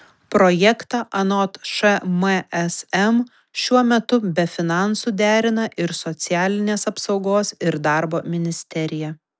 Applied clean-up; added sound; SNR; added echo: none; none; none; none.